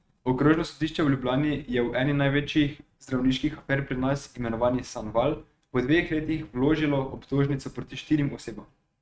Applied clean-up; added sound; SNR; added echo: neural mask model RNNoise.